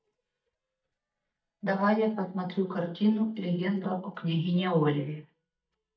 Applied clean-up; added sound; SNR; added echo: neural mask model DeepFilterNet 3.